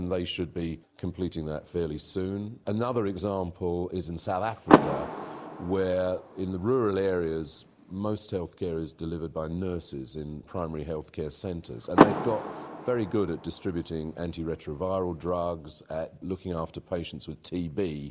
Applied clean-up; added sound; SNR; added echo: none; Car; -2 dB; none.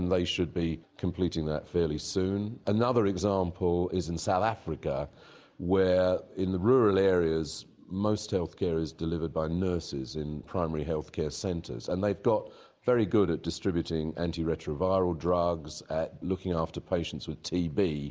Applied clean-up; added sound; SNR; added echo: none; none; none; none.